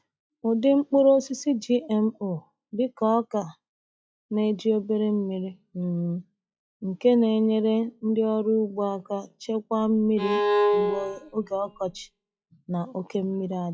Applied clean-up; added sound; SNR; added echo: classical method log-MMSE.